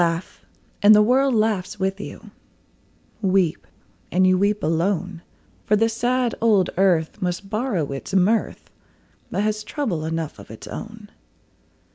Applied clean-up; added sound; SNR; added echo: none; none; none; none.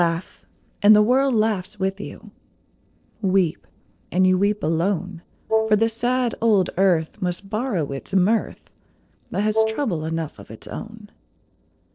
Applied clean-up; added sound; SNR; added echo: neural separator model SepFormer DNS4.